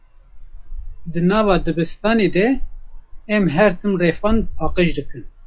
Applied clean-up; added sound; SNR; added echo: classical method log-MMSE.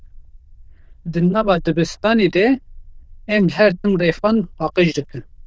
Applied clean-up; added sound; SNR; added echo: neural diffusion model UNIVERSE++.